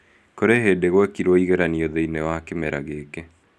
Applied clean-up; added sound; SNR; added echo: none; none; none; none.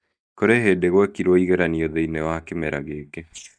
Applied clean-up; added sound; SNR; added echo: neural mask model DeepFilterNet 3.